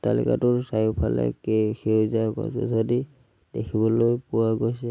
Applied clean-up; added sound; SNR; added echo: none; none; none; none.